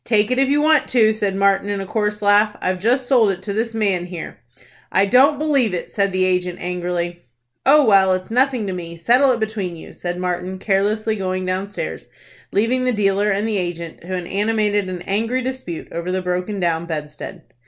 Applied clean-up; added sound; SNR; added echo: none; none; none; none.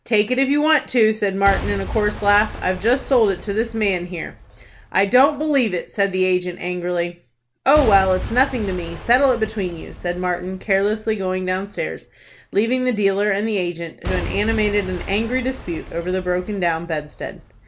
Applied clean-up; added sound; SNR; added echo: none; Shatter / Crushing / Boom; 12 dB; none.